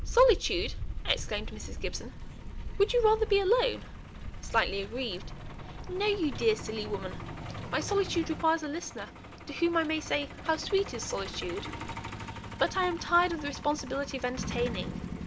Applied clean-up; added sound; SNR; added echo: none; Truck; 8 dB; none.